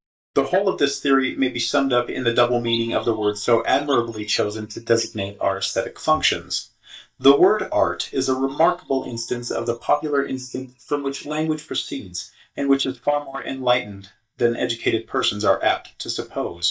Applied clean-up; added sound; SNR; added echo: neural mask model DeepFilterNet 3.